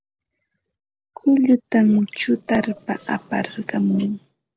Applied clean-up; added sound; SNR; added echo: neural separator model SepFormer DNS4.